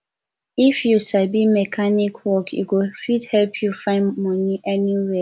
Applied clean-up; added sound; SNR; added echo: none; none; none; none.